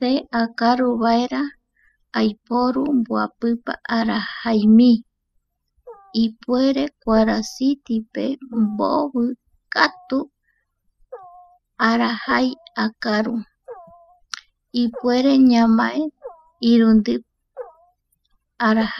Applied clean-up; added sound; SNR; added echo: classical method spectral subtraction.